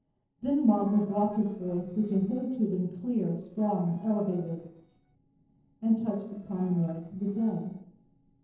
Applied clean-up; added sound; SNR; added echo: neural separator model SepFormer DNS4.